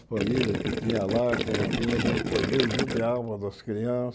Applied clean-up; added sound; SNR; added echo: none; Gurgling; 1 dB; none.